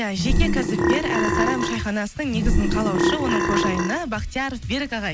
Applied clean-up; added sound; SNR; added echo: none; Burping, eructation; -4 dB; none.